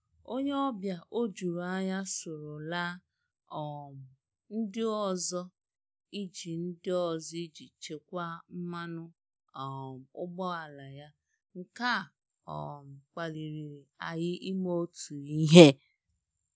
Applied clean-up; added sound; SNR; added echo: none; none; none; none.